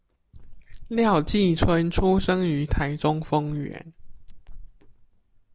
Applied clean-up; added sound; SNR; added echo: none; none; none; none.